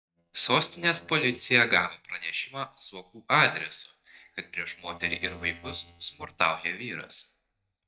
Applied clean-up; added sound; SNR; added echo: neural mask model DeepFilterNet 3.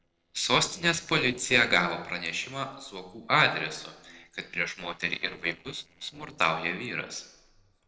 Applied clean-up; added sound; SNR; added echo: neural separator model SepFormer DNS4.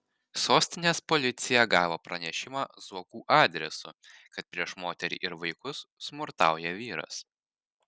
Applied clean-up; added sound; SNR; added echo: none; none; none; none.